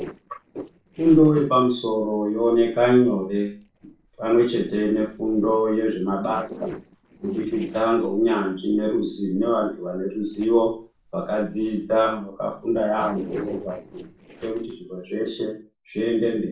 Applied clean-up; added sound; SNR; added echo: neural separator model SepFormer DNS4.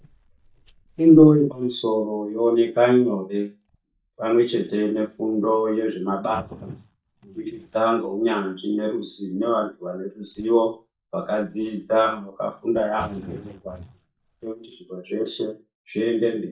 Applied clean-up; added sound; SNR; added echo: neural mask model DeepFilterNet 3.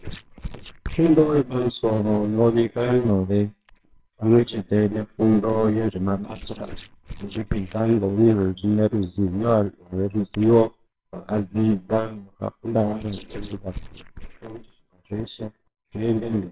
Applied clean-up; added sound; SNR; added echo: neural separator model SepFormer WHAMR!.